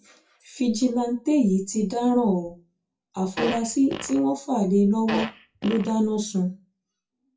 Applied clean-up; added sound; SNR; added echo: classical method WPE with log-MMSE.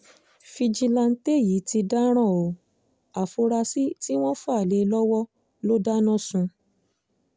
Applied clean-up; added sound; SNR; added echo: none; none; none; none.